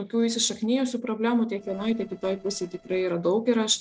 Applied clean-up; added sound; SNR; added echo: neural separator model SepFormer DNS4.